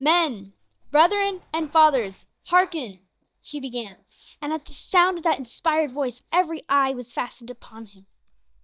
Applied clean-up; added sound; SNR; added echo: neural mask model DeepFilterNet 3.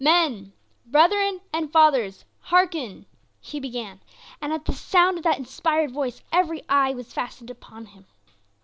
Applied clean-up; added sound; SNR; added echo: none; none; none; none.